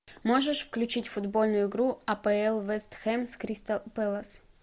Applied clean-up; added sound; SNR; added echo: none; none; none; none.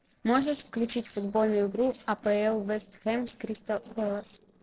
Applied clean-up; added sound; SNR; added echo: neural separator model SepFormer DNS4.